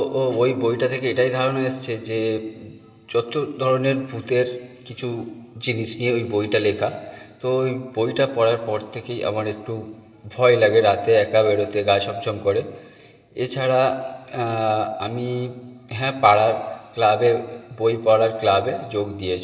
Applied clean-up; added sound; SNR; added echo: none; none; none; reverberation time 2.6 s.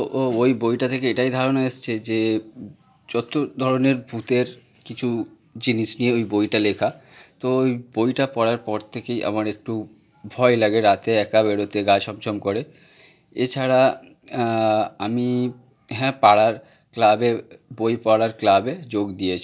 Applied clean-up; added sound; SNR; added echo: none; none; none; none.